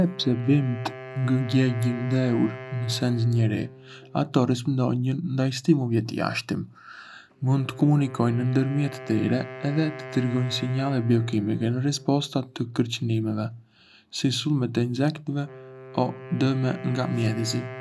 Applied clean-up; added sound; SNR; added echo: none; Wind instrument, woodwind instrument; 16 dB; none.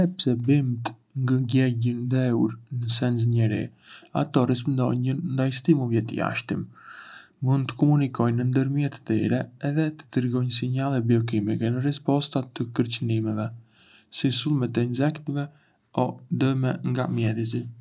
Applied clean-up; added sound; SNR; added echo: none; none; none; none.